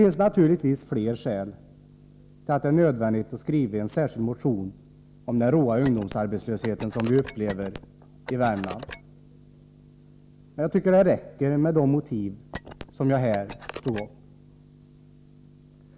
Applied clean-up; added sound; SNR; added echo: none; Telephone; 14 dB; none.